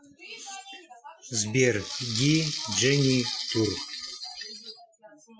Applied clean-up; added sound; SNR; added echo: classical method Wiener filter.